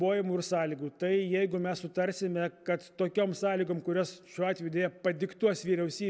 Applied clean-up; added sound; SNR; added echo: none; none; none; none.